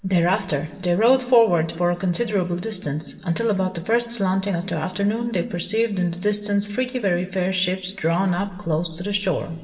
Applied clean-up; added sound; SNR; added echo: none; none; none; reverberation time 2.0 s.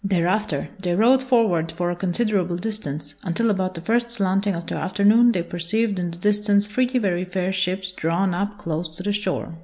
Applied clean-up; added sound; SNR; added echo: none; none; none; none.